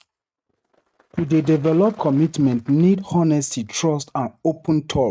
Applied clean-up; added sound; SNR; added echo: neural mask model RNNoise.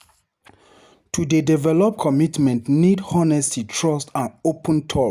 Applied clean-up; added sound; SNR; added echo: none; none; none; none.